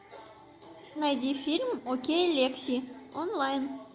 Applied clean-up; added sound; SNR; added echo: none; none; none; none.